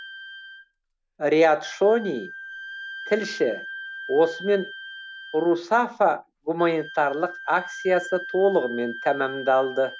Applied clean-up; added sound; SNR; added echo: none; Wind instrument, woodwind instrument; 14 dB; none.